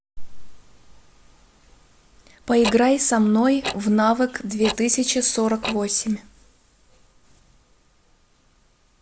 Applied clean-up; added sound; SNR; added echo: none; Tick-tock; 11 dB; none.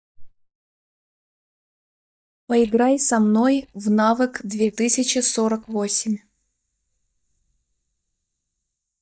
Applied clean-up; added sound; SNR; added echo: neural mask model DeepFilterNet 3.